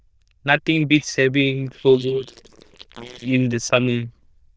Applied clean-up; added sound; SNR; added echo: neural diffusion model UNIVERSE++.